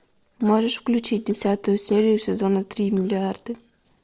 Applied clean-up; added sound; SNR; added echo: neural separator model SepFormer DNS4.